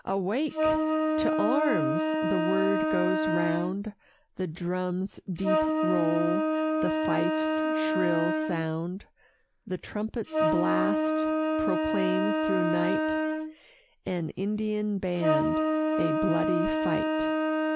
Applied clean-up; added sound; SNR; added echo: none; Wind instrument, woodwind instrument; -3 dB; none.